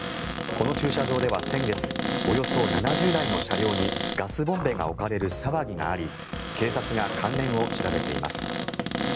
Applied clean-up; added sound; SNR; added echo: none; Cupboard open or close; 2 dB; none.